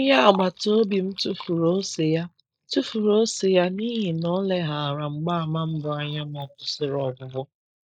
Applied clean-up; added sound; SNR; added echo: neural mask model Resemble Enhance denoiser.